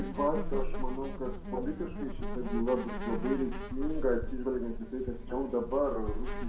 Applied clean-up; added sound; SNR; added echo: none; Insect; 1 dB; reverberation time 0.6 s.